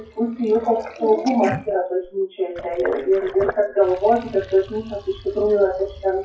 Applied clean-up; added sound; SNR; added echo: classical method WPE with log-MMSE.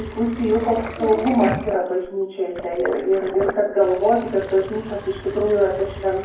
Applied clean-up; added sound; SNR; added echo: none; Sink (filling or washing); 13 dB; reverberation time 0.9 s.